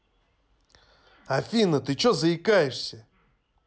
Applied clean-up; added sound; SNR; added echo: none; none; none; none.